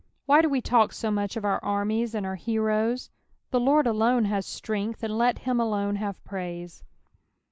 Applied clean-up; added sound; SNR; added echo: none; none; none; none.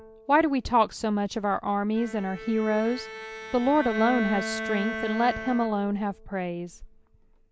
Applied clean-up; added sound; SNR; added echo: none; Bowed string instrument; 10 dB; none.